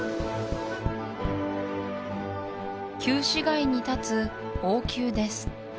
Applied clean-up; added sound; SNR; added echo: none; Tap; 10 dB; none.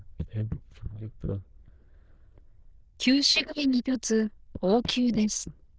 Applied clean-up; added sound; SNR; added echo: neural diffusion model UNIVERSE++.